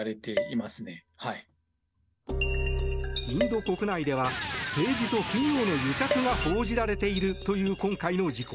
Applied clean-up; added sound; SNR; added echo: none; Dishes, pots, and pans + Electric guitar; 7 dB; none.